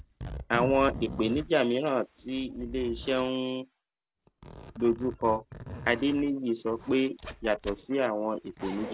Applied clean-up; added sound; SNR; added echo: none; Zipper (clothing); 13 dB; none.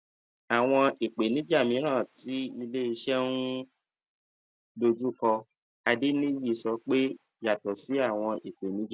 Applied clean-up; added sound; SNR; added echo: none; none; none; none.